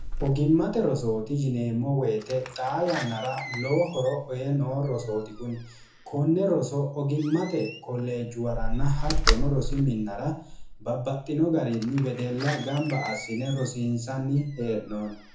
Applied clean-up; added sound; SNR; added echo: none; Slam; 6 dB; reverberation time 0.6 s.